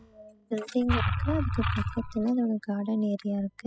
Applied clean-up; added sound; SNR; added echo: classical method spectral subtraction.